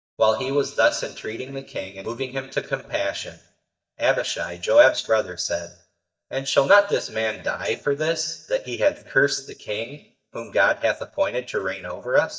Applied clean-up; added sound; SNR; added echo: neural mask model DeepFilterNet 3.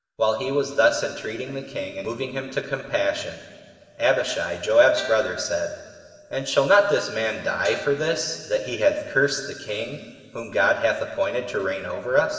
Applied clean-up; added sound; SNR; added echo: none; Guitar; 17 dB; reverberation time 2.6 s.